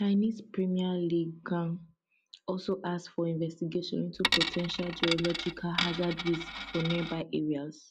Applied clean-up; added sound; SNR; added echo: none; Coin (dropping); 2 dB; none.